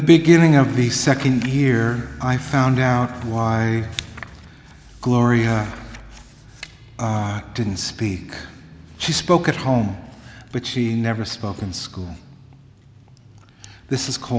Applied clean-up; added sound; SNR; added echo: none; none; none; none.